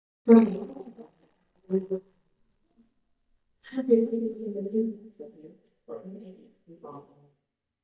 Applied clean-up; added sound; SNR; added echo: neural mask model DeepFilterNet 3.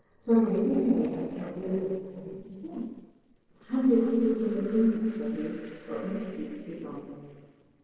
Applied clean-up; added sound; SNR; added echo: neural separator model SepFormer DNS4.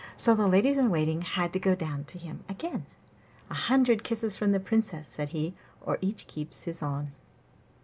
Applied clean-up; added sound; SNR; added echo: none; none; none; none.